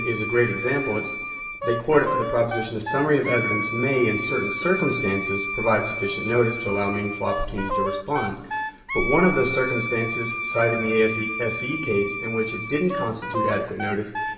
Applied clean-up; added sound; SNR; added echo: none; Wind instrument, woodwind instrument; 5 dB; reverberation time 1.1 s.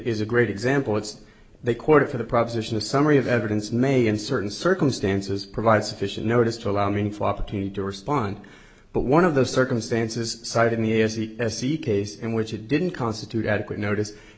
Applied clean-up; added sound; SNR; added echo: none; none; none; none.